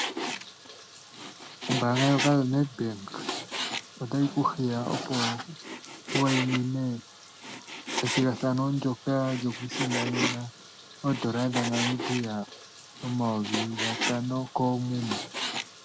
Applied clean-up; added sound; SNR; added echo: none; Frying (food); 5 dB; none.